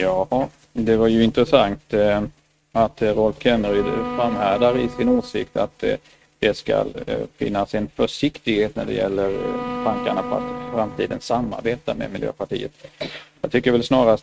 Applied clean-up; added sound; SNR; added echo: neural mask model RNNoise.